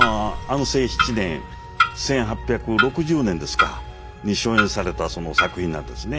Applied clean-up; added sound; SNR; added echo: none; Clock; 1 dB; none.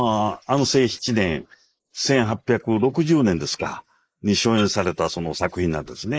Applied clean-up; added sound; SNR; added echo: neural mask model Resemble Enhance denoiser.